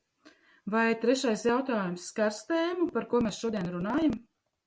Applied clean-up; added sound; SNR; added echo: none; none; none; none.